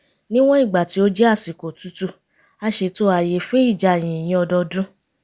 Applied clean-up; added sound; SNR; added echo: none; none; none; none.